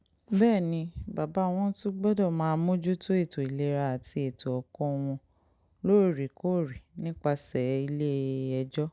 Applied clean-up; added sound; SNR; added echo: none; none; none; none.